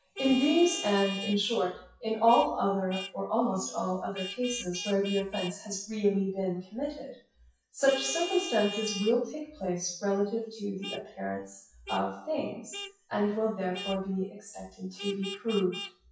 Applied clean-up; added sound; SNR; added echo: classical method WPE with log-MMSE.